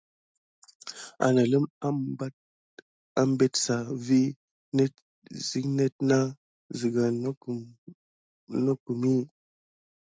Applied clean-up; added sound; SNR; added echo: none; none; none; none.